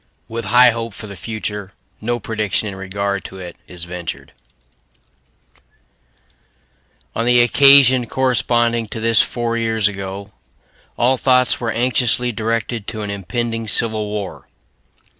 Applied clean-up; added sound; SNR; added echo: none; none; none; none.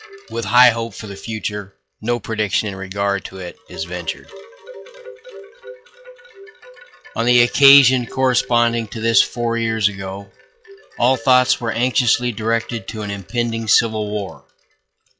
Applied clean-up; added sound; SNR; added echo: classical method log-MMSE.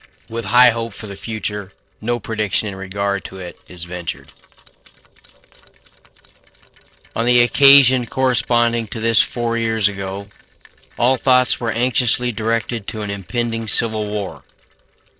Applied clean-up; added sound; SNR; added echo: neural separator model SepFormer DNS4.